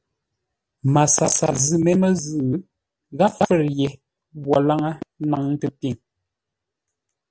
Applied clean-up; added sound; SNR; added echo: none; none; none; none.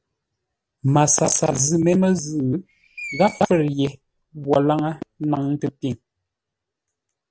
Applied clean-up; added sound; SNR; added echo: none; Screech; 19 dB; none.